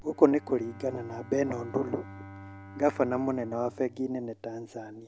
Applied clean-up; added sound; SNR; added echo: none; Bowed string instrument; 17 dB; none.